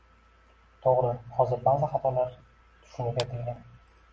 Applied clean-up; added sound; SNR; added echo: none; Clapping; 17 dB; none.